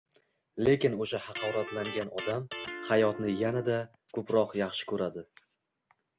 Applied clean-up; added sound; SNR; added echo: none; Electric guitar; 10 dB; none.